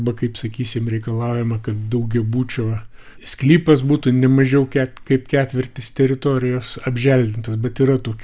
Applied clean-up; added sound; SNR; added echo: none; none; none; none.